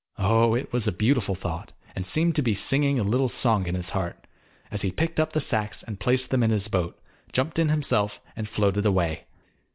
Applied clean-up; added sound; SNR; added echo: none; none; none; none.